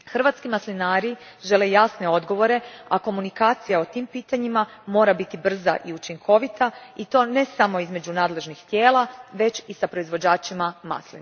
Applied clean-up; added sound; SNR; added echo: none; none; none; none.